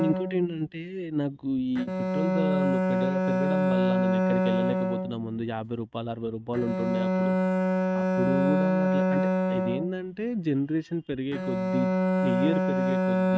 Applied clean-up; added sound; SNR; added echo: neural mask model RNNoise.